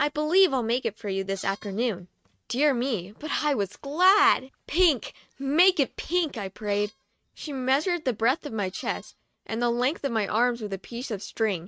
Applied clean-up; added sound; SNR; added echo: neural mask model RNNoise.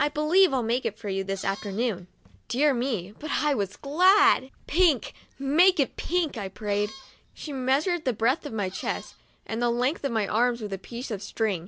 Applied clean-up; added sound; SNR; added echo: none; Squeak; 18 dB; none.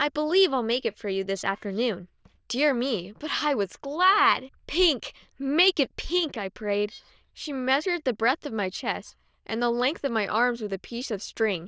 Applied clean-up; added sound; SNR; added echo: neural diffusion model UNIVERSE++.